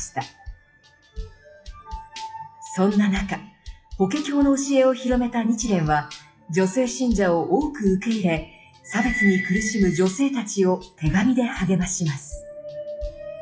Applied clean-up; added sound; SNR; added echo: classical method WPE with log-MMSE.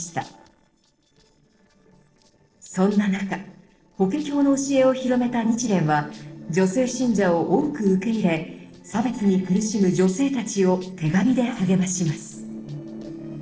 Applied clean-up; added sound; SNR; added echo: neural separator model SepFormer DNS4.